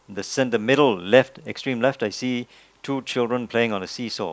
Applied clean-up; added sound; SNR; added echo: none; none; none; none.